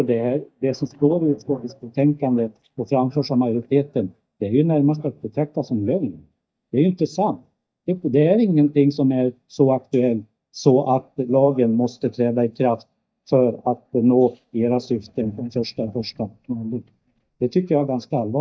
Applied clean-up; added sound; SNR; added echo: neural mask model DeepFilterNet 3.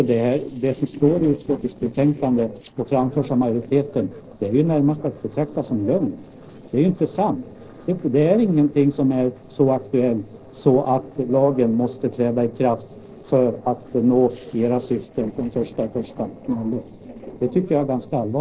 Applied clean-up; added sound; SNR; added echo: neural separator model SepFormer DNS4.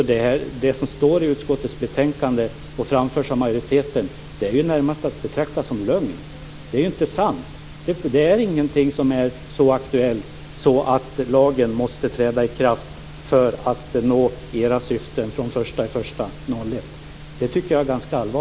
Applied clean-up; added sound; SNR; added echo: none; none; none; none.